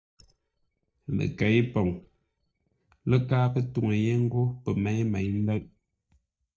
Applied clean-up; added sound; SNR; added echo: neural mask model DeepFilterNet 3.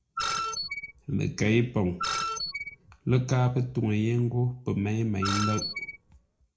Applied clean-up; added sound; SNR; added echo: none; Screech; 5 dB; reverberation time 0.4 s.